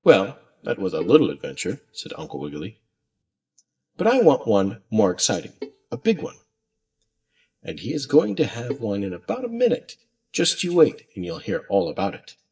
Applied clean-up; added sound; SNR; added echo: neural mask model DeepFilterNet 3.